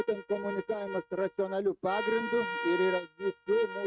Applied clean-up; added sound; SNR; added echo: neural mask model RNNoise.